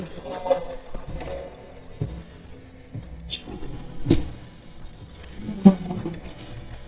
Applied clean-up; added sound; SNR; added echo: neural mask model DeepFilterNet 3.